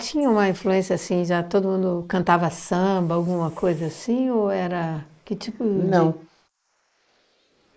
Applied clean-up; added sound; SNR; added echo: neural mask model Resemble Enhance denoiser.